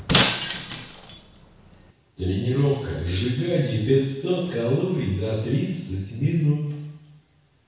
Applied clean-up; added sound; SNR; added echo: none; Shatter; 1 dB; reverberation time 1.1 s.